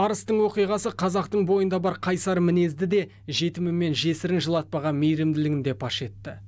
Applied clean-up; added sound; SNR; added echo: none; none; none; none.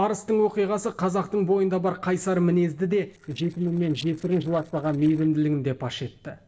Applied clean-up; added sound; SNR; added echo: neural separator model SepFormer DNS4.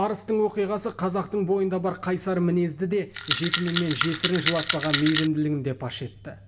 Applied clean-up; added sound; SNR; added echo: none; Rattle; -2 dB; reverberation time 0.8 s.